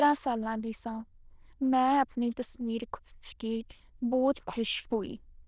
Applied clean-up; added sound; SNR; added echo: neural diffusion model UNIVERSE++.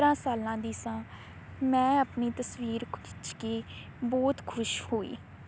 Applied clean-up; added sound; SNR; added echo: none; none; none; none.